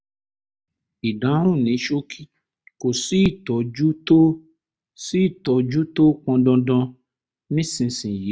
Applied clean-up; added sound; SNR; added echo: none; none; none; none.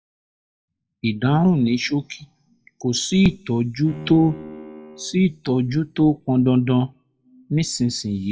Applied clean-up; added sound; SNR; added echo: classical method WPE with log-MMSE.